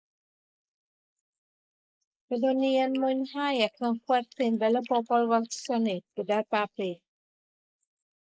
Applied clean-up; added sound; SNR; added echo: neural mask model Resemble Enhance denoiser.